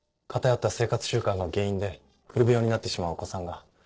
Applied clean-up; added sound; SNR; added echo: neural separator model SepFormer DNS4.